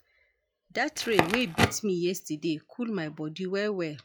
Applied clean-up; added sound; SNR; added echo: classical method log-MMSE.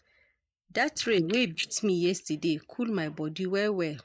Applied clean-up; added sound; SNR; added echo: neural mask model Resemble Enhance denoiser.